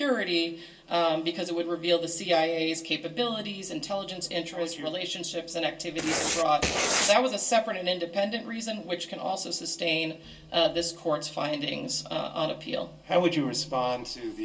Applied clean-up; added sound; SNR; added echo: none; Writing; -1 dB; reverberation time 0.2 s.